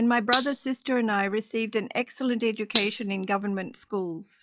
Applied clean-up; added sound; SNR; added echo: classical method log-MMSE.